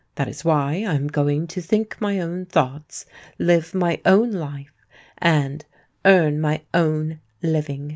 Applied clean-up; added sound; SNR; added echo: none; none; none; none.